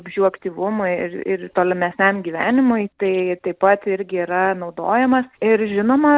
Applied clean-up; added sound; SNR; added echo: none; none; none; none.